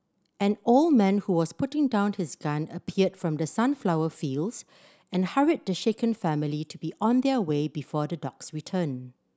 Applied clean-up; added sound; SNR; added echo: none; none; none; none.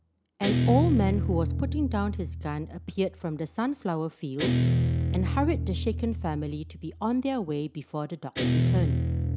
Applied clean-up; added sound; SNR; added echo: none; Guitar; -2 dB; none.